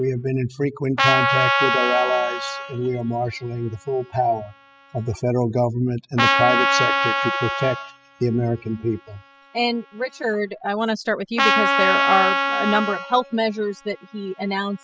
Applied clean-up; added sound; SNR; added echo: classical method spectral subtraction.